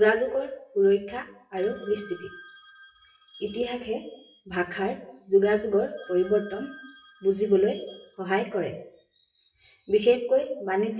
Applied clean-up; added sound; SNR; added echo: classical method WPE with log-MMSE.